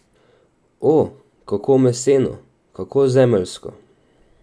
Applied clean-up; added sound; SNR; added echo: none; none; none; none.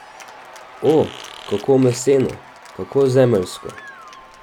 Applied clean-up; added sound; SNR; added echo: none; Fart + Applause / Cheering; 19 dB; none.